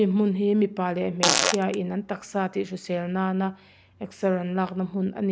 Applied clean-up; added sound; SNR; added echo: none; Fart; -1 dB; none.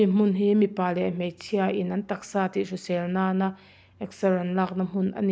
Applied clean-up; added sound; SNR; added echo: none; none; none; none.